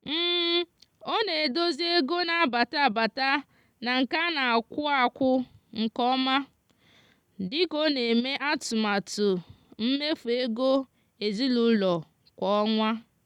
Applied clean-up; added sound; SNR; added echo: none; none; none; none.